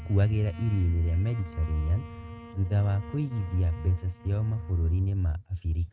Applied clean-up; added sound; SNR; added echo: neural mask model RNNoise.